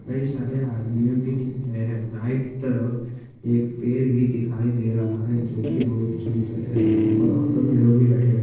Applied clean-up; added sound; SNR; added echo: neural separator model SepFormer DNS4.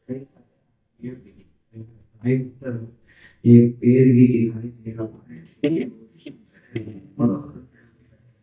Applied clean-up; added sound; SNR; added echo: neural mask model DeepFilterNet 3.